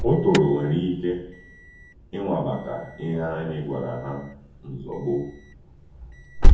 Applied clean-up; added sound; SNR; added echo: none; Alarm; -2 dB; reverberation time 0.7 s.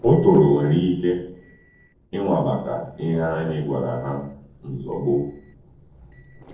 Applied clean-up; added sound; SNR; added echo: neural separator model SepFormer DNS4.